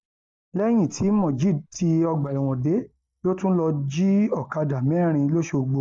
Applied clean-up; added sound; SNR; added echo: neural mask model DeepFilterNet 3.